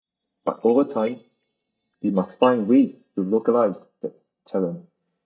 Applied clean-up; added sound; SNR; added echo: neural mask model DeepFilterNet 3.